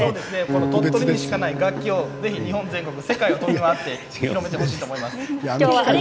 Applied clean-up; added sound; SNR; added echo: none; Acoustic guitar; 8 dB; none.